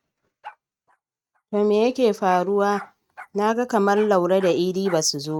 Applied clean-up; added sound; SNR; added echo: neural mask model RNNoise.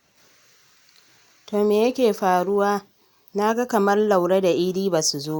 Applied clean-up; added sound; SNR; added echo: none; none; none; none.